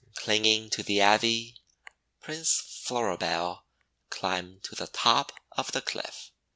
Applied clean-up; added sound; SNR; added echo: none; none; none; none.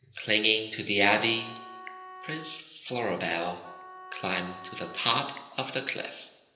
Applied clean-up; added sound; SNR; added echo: none; Wind instrument, woodwind instrument; 17 dB; reverberation time 0.8 s.